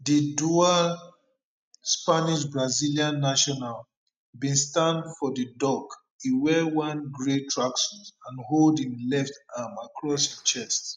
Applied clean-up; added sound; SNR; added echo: neural mask model RNNoise.